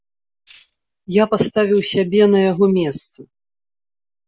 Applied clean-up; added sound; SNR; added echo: none; Tambourine; 16 dB; none.